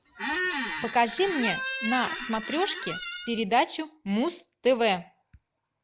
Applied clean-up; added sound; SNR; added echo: none; Squeak; 4 dB; none.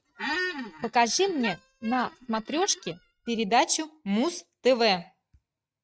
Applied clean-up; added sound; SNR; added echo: neural mask model RNNoise.